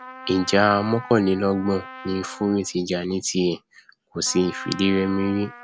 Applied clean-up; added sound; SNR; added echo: none; Trumpet; 17 dB; none.